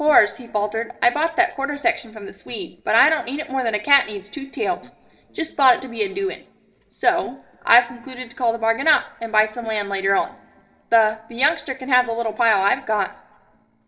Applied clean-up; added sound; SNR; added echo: neural separator model SepFormer DNS4.